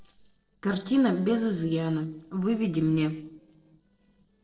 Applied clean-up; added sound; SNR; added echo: neural separator model SepFormer DNS4.